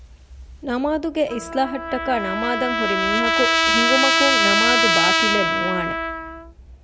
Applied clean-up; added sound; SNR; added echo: none; Trumpet; -4 dB; none.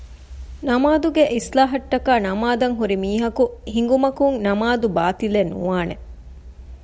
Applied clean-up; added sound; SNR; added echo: none; none; none; none.